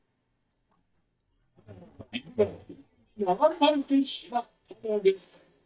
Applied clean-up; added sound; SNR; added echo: neural mask model DeepFilterNet 3.